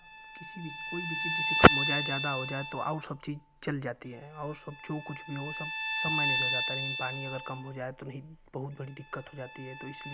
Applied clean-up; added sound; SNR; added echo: none; Bowed string instrument; 2 dB; none.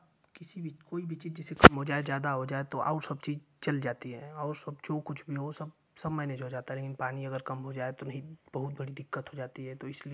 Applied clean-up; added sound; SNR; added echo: none; none; none; none.